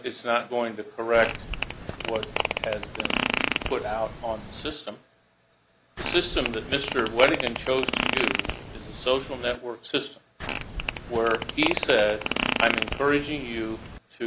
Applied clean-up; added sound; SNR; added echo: none; Fart; 3 dB; none.